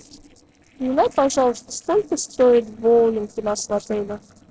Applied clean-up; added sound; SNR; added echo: neural separator model SepFormer DNS4.